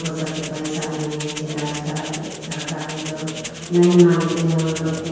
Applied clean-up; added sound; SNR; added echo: none; Rattle (instrument); 13 dB; reverberation time 1.2 s.